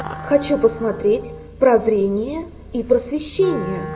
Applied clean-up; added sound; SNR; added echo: none; Wind instrument, woodwind instrument; 14 dB; reverberation time 2.1 s.